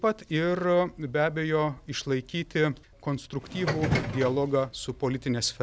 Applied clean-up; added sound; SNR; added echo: none; Subway, metro, underground; 4 dB; none.